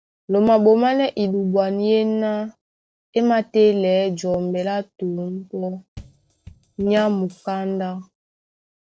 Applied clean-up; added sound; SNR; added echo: neural separator model SepFormer DNS4.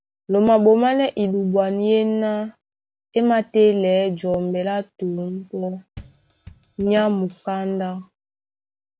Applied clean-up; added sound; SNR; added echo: none; Drum kit; 20 dB; none.